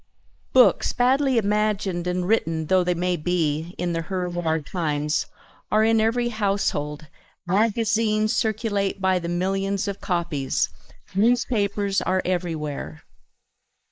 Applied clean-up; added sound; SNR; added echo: neural mask model Resemble Enhance denoiser.